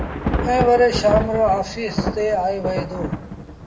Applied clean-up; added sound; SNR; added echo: none; Thunder / Rain; 5 dB; reverberation time 0.4 s.